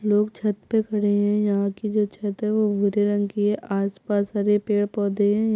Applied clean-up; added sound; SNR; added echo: none; none; none; none.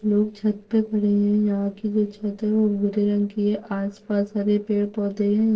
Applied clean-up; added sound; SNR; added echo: neural separator model SepFormer DNS4.